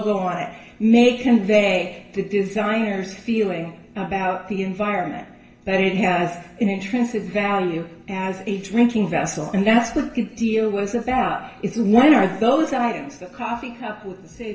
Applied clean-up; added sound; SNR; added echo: none; none; none; reverberation time 0.7 s.